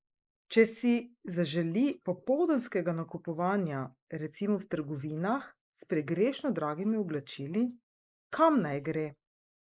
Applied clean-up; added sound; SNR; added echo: neural mask model Resemble Enhance denoiser.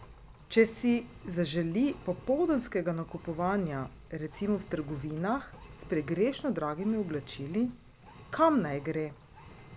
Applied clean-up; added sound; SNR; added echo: none; Engine; 19 dB; none.